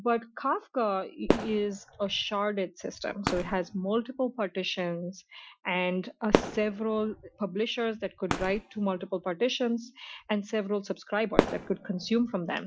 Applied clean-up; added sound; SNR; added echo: classical method Wiener filter.